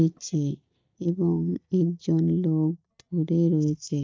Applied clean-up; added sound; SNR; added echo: neural mask model DeepFilterNet 3.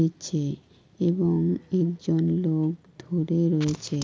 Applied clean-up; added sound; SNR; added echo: none; none; none; none.